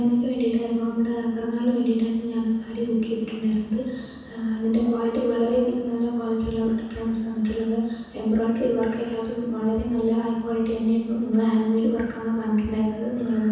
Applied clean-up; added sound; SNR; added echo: none; none; none; reverberation time 1.1 s.